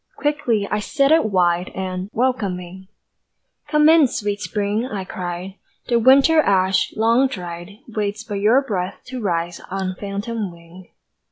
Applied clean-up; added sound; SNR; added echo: none; none; none; none.